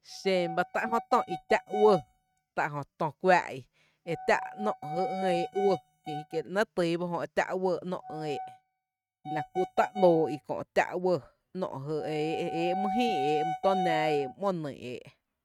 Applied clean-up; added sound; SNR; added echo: neural mask model RNNoise.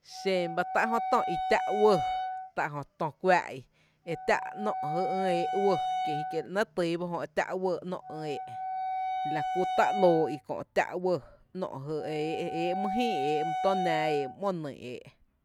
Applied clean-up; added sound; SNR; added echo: none; Wind instrument, woodwind instrument; 4 dB; none.